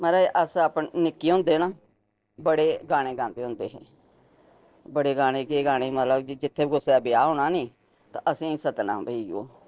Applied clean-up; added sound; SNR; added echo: neural separator model SepFormer DNS4.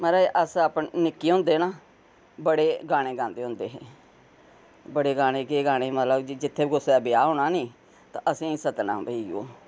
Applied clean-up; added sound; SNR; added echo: none; none; none; none.